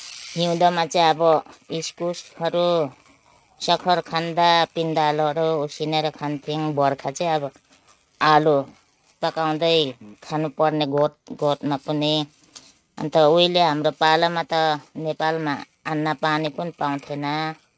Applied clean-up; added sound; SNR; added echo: neural mask model RNNoise.